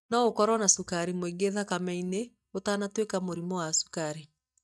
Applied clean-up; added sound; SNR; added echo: neural mask model DeepFilterNet 3.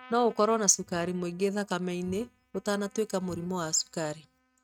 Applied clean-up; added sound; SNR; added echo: neural mask model RNNoise.